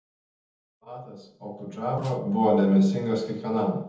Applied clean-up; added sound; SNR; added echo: neural separator model SepFormer DNS4.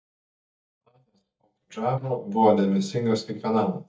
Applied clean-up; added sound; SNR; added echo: neural mask model DeepFilterNet 3.